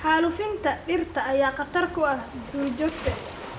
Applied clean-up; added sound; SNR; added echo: none; Waves, surf; 13 dB; reverberation time 0.6 s.